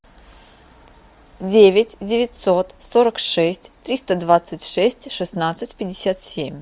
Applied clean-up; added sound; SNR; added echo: none; none; none; none.